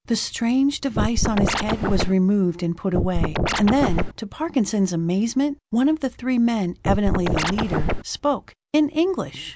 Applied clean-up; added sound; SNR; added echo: none; Scratching (performance technique); 0 dB; none.